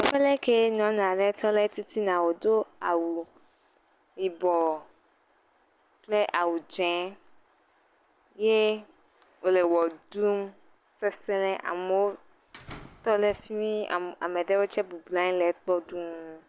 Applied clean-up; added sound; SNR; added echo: none; Slam; 18 dB; none.